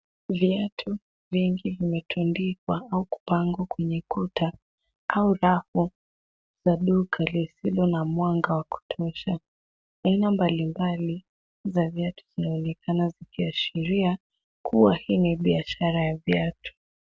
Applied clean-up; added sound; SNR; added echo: none; none; none; none.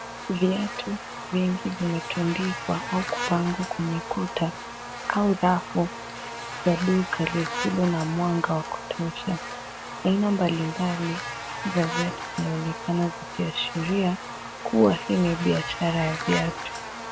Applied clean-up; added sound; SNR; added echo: none; Buzz; 8 dB; none.